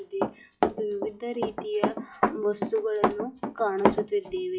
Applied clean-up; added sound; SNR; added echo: classical method WPE with log-MMSE.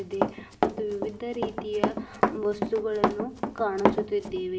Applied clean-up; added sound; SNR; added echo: none; Run; -2 dB; reverberation time 2.4 s.